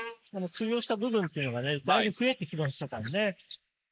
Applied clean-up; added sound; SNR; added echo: neural mask model Resemble Enhance denoiser.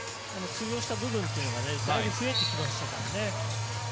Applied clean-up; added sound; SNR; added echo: none; Buzz; 8 dB; none.